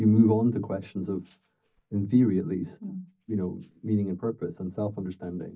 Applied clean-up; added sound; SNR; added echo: neural mask model DeepFilterNet 3.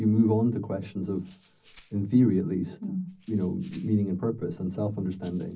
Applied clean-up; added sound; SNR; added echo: none; Rattle (instrument); 19 dB; reverberation time 0.4 s.